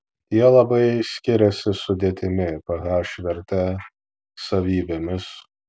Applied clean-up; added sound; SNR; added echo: none; none; none; none.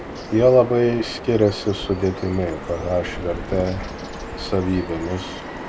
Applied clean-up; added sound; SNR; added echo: none; Bird vocalization, bird call, bird song; 10 dB; none.